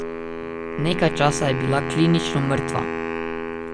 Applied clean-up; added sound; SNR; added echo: none; Wind instrument, woodwind instrument; 4 dB; none.